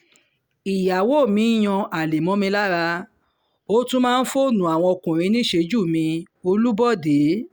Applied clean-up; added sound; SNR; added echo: none; none; none; none.